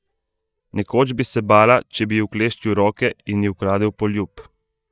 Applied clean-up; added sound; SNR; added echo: neural mask model DeepFilterNet 3.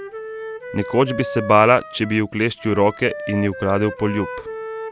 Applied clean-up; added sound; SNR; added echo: none; Wind instrument, woodwind instrument; 11 dB; none.